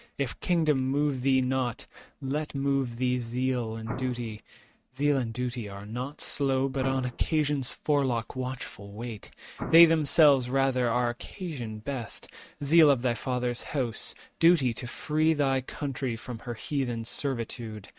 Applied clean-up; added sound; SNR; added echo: neural mask model RNNoise.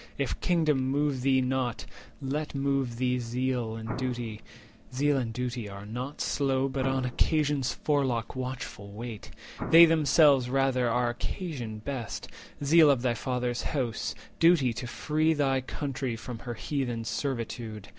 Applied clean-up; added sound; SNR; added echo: none; Explosion; 13 dB; none.